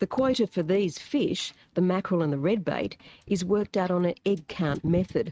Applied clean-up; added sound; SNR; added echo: neural mask model RNNoise.